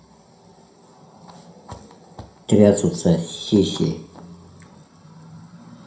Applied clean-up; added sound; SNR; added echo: none; none; none; reverberation time 0.5 s.